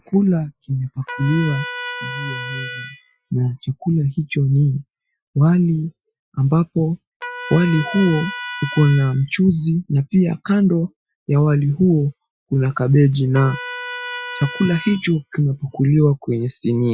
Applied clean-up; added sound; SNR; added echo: classical method Wiener filter.